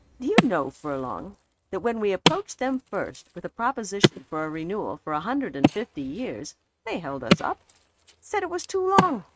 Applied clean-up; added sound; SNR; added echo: neural mask model RNNoise.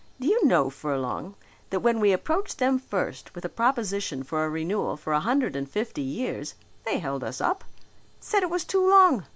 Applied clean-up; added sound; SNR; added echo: none; none; none; none.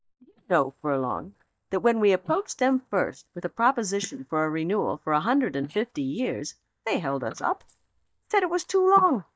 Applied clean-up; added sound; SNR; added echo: neural mask model DeepFilterNet 3.